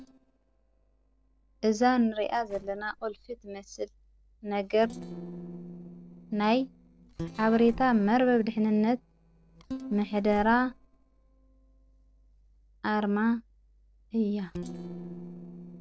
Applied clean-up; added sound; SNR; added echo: neural separator model SepFormer DNS4.